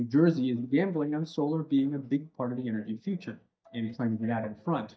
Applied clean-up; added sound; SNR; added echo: neural mask model DeepFilterNet 3.